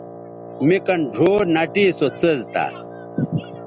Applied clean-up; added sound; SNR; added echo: none; Wind instrument, woodwind instrument; 15 dB; none.